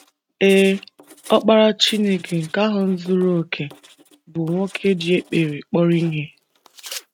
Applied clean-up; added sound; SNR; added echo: neural mask model RNNoise.